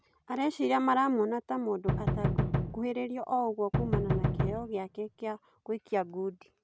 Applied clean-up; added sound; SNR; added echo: none; Knock; -1 dB; none.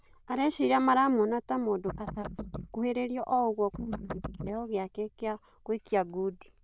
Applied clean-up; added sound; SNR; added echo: neural diffusion model UNIVERSE++.